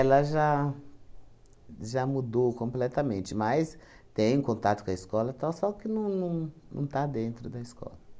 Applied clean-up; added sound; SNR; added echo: none; none; none; none.